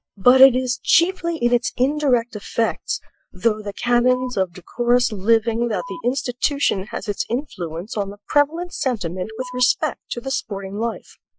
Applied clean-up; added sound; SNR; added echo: classical method Wiener filter.